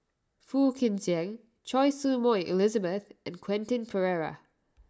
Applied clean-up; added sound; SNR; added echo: none; none; none; none.